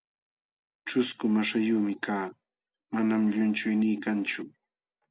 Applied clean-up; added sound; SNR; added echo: none; none; none; none.